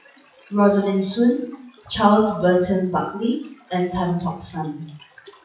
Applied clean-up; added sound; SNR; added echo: classical method WPE with log-MMSE.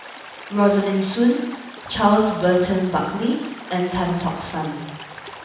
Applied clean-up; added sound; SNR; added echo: none; Stream; 16 dB; reverberation time 1.1 s.